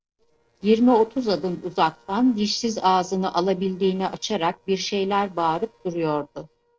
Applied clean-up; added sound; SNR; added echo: neural separator model SepFormer DNS4.